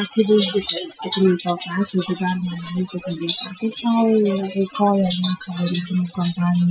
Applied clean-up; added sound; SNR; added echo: classical method Wiener filter.